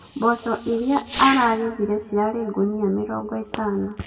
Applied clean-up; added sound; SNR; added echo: none; Fireworks; 12 dB; reverberation time 1.3 s.